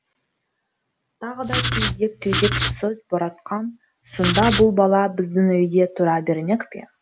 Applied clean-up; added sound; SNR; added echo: none; Writing; -1 dB; none.